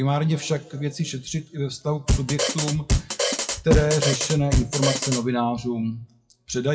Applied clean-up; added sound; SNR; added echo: classical method WPE with log-MMSE.